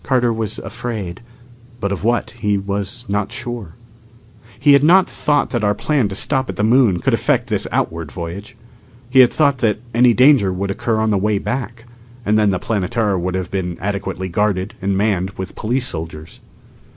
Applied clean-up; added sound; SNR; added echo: none; none; none; none.